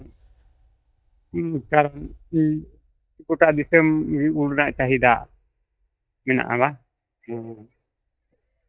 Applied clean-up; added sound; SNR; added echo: neural mask model DeepFilterNet 3.